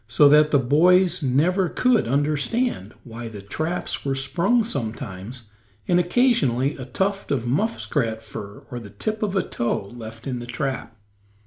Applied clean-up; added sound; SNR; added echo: none; none; none; none.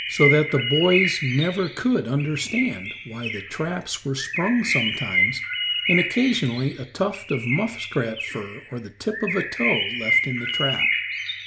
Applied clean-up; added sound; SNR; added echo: none; Bird; 2 dB; none.